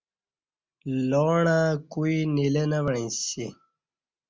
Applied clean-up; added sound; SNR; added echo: none; none; none; none.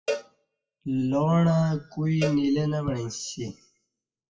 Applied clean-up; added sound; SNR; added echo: classical method WPE with log-MMSE.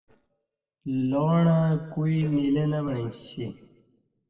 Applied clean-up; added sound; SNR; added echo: neural separator model SepFormer DNS4.